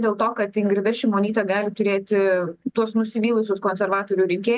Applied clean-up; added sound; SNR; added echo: none; none; none; none.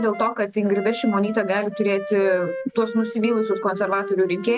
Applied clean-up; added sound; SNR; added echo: none; Wind instrument, woodwind instrument; 11 dB; none.